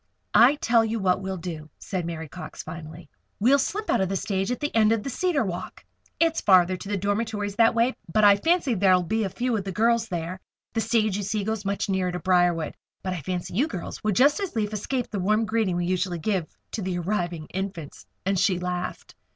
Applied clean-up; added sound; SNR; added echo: none; none; none; none.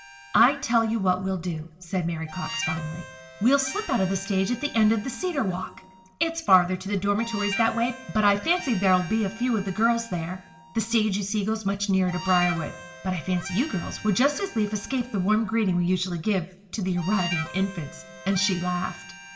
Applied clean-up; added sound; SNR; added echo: none; Harmonica; 14 dB; reverberation time 0.8 s.